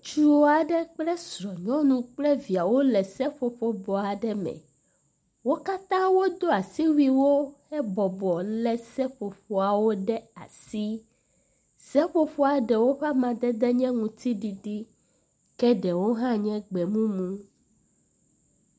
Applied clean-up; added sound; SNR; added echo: none; none; none; none.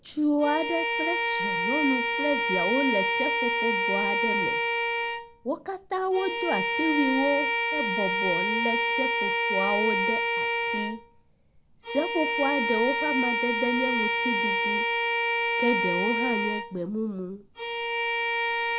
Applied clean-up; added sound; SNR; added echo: none; Bowed string instrument; -3 dB; none.